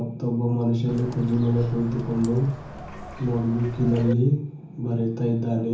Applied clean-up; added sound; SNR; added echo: none; Bird; 15 dB; reverberation time 0.6 s.